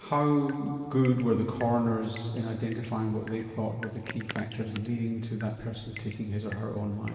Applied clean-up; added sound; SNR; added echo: none; Drip; 19 dB; reverberation time 2.2 s.